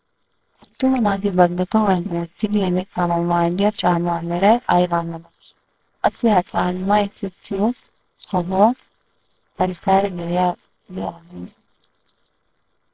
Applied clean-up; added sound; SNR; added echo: neural separator model SepFormer WHAMR!.